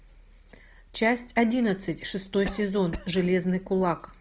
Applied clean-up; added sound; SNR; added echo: none; Cough; 13 dB; none.